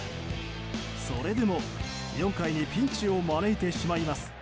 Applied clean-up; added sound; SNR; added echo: none; none; none; none.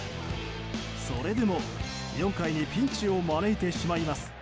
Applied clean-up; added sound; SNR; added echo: none; Bark; 19 dB; none.